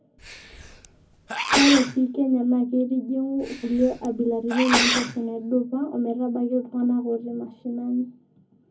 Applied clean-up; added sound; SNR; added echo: none; Sneeze; 3 dB; reverberation time 0.3 s.